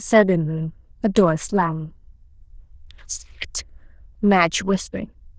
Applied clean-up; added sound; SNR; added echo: neural diffusion model UNIVERSE++.